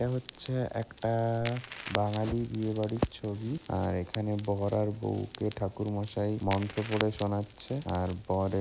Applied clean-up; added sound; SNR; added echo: none; Crackle; 13 dB; none.